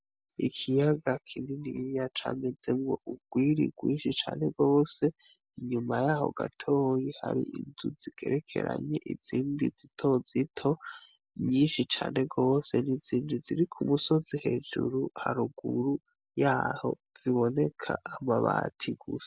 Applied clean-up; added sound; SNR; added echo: none; none; none; none.